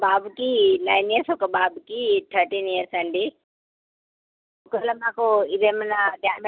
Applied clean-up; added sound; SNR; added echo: none; none; none; none.